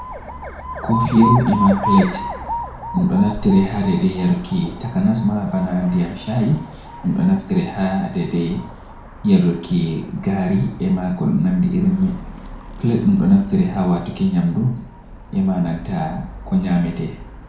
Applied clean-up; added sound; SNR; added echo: none; Alarm; 11 dB; reverberation time 0.5 s.